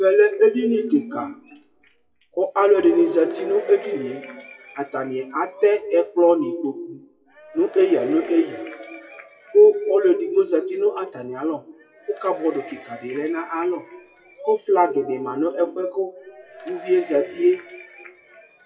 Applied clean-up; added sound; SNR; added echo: classical method WPE with log-MMSE.